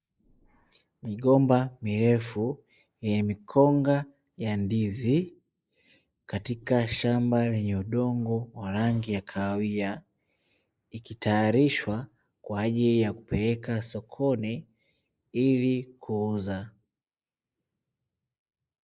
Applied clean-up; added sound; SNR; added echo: neural mask model Resemble Enhance denoiser.